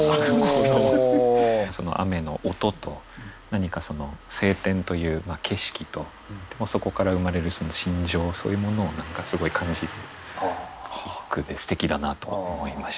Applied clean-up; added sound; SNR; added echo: none; Engine starting; 18 dB; none.